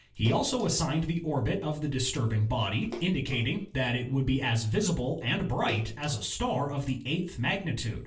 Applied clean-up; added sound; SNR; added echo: neural separator model SepFormer DNS4.